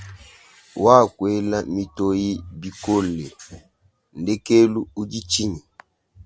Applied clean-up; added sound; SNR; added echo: none; none; none; none.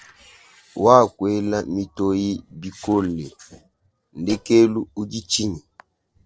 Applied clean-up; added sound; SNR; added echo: neural separator model SepFormer DNS4.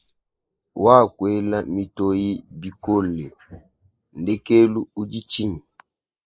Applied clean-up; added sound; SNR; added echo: neural mask model Resemble Enhance denoiser.